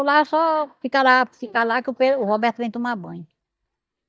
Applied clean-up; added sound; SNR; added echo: neural mask model DeepFilterNet 3.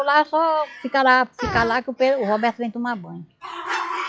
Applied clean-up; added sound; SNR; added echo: classical method log-MMSE.